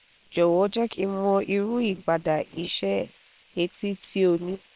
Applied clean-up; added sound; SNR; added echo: neural separator model SepFormer WHAM!.